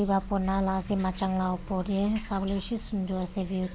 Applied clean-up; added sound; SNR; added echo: none; none; none; none.